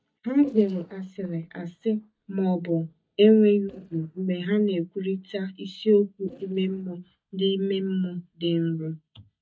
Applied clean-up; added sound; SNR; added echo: neural mask model DeepFilterNet 3.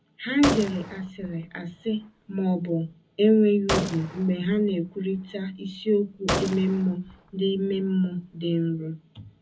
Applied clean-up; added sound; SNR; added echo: none; Gunshot, gunfire; 9 dB; reverberation time 0.4 s.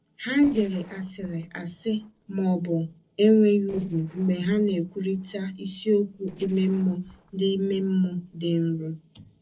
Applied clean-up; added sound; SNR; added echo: neural separator model SepFormer DNS4.